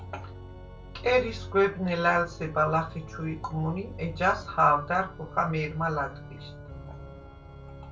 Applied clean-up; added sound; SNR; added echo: none; Organ; 13 dB; reverberation time 0.2 s.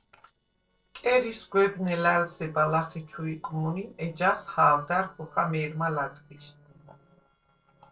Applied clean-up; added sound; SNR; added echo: neural separator model SepFormer DNS4.